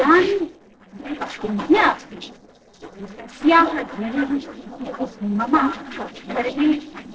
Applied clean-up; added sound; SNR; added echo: neural separator model SepFormer DNS4.